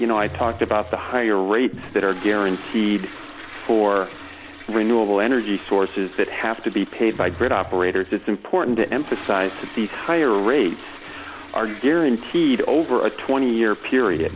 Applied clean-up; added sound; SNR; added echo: none; Toilet flush; 16 dB; none.